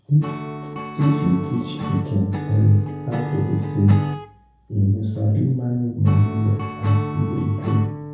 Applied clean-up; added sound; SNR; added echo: none; Acoustic guitar / Strum; 9 dB; reverberation time 0.5 s.